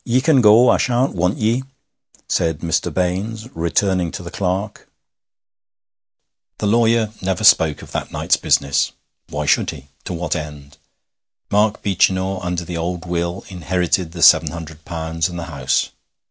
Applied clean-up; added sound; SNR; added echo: none; none; none; none.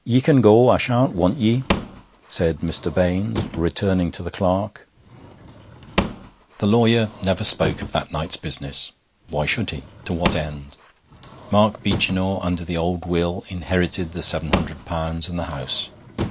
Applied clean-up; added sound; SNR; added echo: none; Drawer open or close / Wood; 11 dB; none.